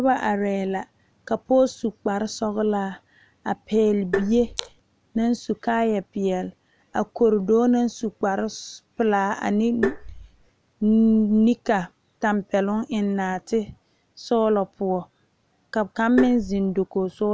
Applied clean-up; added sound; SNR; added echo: none; Tap; 6 dB; none.